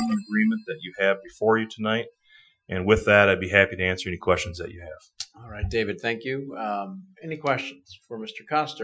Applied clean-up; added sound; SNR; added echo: classical method Wiener filter.